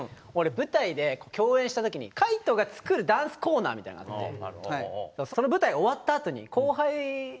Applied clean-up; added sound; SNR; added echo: none; none; none; none.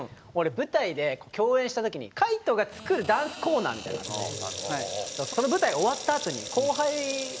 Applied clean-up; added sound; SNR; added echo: none; Sink (filling or washing) / Water tap, faucet; 11 dB; none.